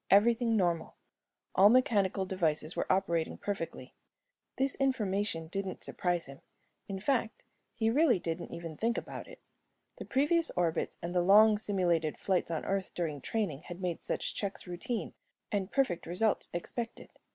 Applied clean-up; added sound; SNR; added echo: none; none; none; none.